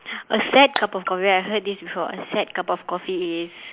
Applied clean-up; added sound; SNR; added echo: neural mask model Resemble Enhance denoiser.